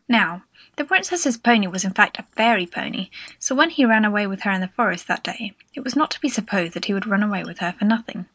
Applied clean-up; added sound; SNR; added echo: neural mask model Resemble Enhance denoiser.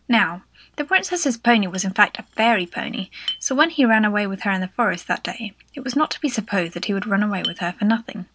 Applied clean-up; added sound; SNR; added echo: none; Chink, clink; 19 dB; none.